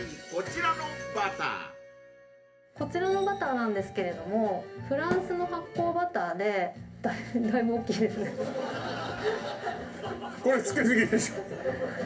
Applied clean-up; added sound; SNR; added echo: none; Thump, thud; 8 dB; reverberation time 0.3 s.